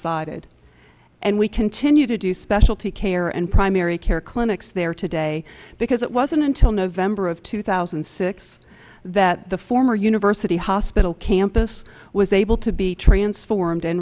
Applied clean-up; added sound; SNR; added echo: none; none; none; none.